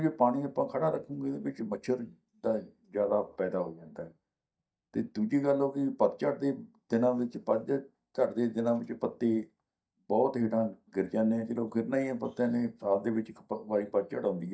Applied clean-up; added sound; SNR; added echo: neural mask model DeepFilterNet 3.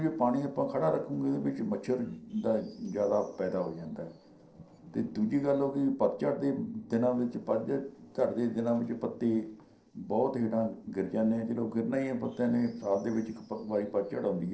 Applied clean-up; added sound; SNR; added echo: neural separator model SepFormer DNS4.